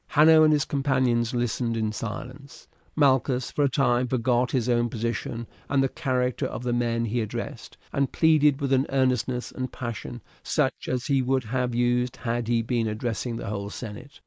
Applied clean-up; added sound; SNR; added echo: neural mask model Resemble Enhance denoiser.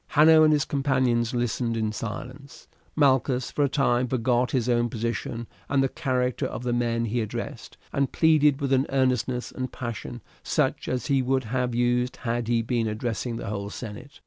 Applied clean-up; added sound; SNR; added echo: none; none; none; none.